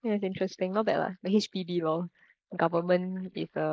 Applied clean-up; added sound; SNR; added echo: neural mask model Resemble Enhance denoiser.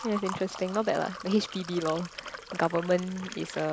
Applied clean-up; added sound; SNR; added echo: none; Liquid; 12 dB; none.